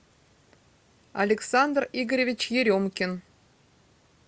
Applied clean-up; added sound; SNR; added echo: none; none; none; none.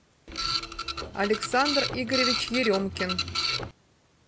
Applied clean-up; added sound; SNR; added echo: none; Printer; 1 dB; none.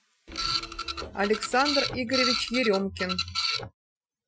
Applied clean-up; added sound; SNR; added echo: classical method Wiener filter.